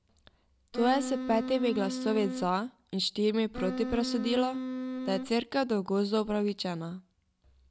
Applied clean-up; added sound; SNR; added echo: none; Wind instrument, woodwind instrument; 4 dB; none.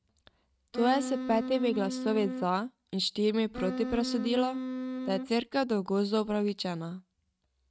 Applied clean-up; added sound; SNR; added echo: neural mask model RNNoise.